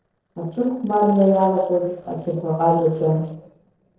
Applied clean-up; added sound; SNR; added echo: neural separator model SepFormer DNS4.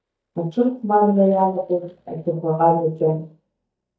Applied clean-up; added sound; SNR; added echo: neural mask model DeepFilterNet 3.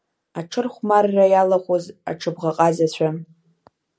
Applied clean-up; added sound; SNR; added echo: none; none; none; none.